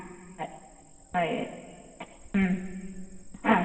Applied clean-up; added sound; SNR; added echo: none; Cricket; 16 dB; reverberation time 1.7 s.